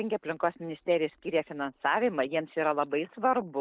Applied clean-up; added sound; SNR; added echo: neural mask model Resemble Enhance denoiser.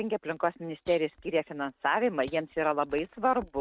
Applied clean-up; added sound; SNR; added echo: neural mask model RNNoise.